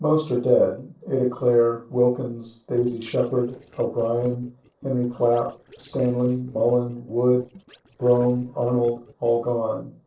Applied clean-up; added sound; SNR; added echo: neural separator model SepFormer DNS4.